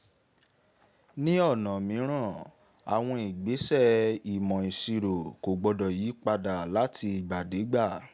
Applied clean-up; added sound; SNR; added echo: none; none; none; none.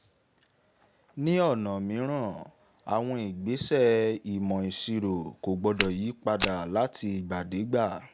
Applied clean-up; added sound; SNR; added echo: none; Walk, footsteps; 6 dB; none.